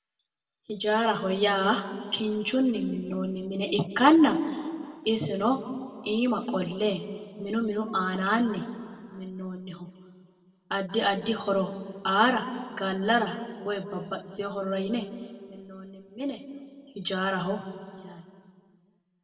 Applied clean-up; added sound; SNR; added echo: none; none; none; reverberation time 1.7 s.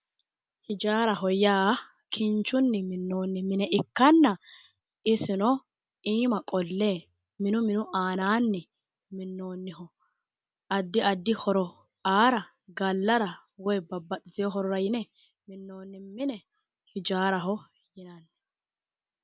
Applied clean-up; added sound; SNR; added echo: none; none; none; none.